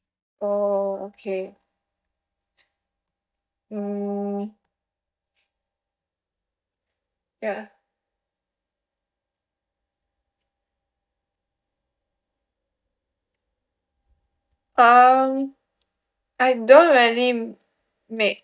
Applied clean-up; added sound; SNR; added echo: neural mask model DeepFilterNet 3.